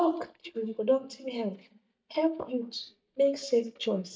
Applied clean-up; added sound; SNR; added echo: neural mask model DeepFilterNet 3.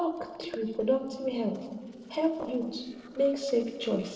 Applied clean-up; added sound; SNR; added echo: neural separator model SepFormer DNS4.